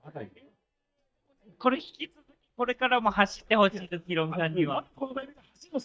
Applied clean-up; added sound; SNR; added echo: neural mask model DeepFilterNet 3.